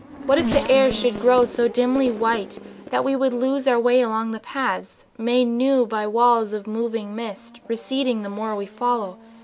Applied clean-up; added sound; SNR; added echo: none; Race car, auto racing / Accelerating, revving, vroom; 14 dB; none.